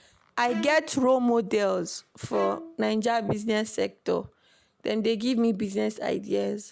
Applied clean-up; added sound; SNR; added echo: none; Bowed string instrument; 19 dB; none.